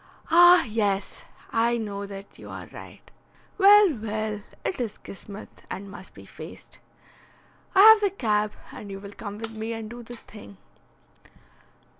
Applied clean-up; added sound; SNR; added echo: none; Shatter; 20 dB; none.